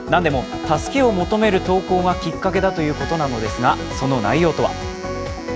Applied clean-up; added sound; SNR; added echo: none; Trumpet + Domestic sounds, home sounds; 18 dB; none.